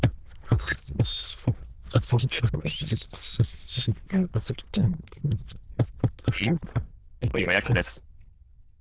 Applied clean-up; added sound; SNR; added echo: neural diffusion model UNIVERSE++.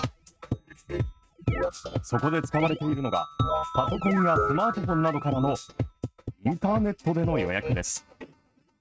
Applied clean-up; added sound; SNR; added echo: neural mask model RNNoise.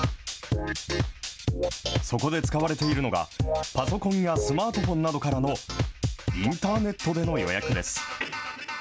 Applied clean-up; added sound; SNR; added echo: none; none; none; none.